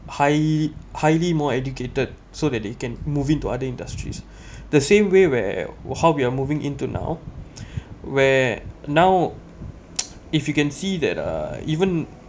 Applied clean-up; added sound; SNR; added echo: none; none; none; none.